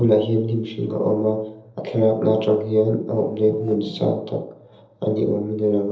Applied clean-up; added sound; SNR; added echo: neural separator model SepFormer DNS4.